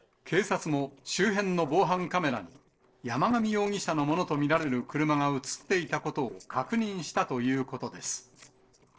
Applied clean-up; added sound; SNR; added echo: neural separator model SepFormer DNS4.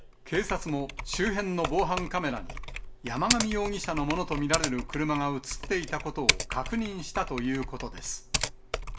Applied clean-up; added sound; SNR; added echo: none; Typing; 3 dB; reverberation time 0.3 s.